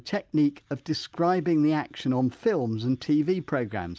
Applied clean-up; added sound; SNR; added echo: none; none; none; none.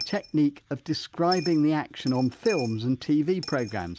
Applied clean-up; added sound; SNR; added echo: none; Coin (dropping); 16 dB; none.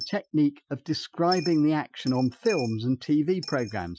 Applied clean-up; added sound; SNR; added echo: classical method Wiener filter.